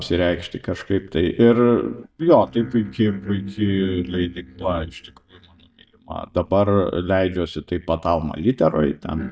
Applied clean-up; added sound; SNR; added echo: neural mask model DeepFilterNet 3.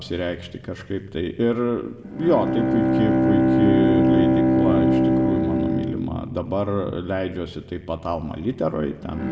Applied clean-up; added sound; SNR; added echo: none; Bowed string instrument; -3 dB; reverberation time 1.0 s.